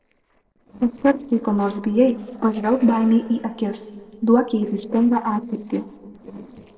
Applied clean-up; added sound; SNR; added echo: neural separator model SepFormer DNS4.